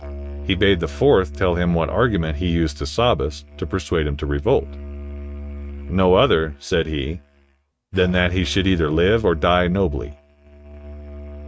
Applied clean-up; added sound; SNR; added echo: neural mask model RNNoise.